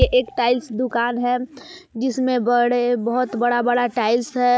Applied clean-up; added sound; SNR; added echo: none; Bass drum; 10 dB; none.